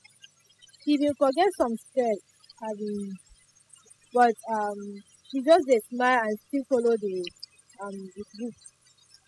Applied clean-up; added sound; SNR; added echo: classical method spectral subtraction.